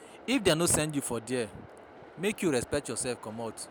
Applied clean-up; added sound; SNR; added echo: none; Train; 19 dB; none.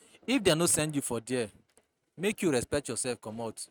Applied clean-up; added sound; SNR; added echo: neural mask model RNNoise.